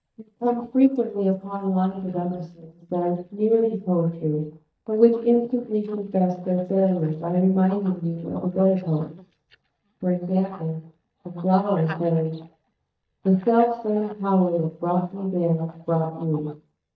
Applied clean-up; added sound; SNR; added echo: neural mask model DeepFilterNet 3.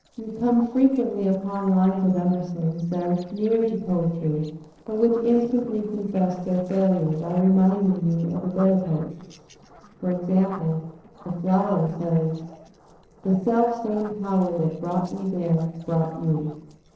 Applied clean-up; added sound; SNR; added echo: neural separator model SepFormer DNS4.